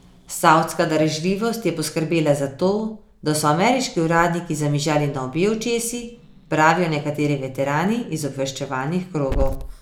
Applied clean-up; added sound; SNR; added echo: none; Growling / Hiss; 14 dB; none.